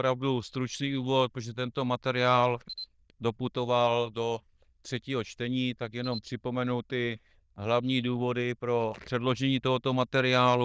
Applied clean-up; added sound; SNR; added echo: neural diffusion model UNIVERSE++.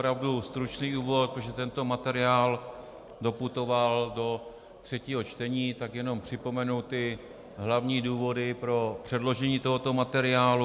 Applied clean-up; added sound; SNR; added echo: none; none; none; none.